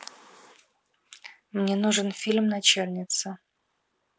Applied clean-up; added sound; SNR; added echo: none; none; none; none.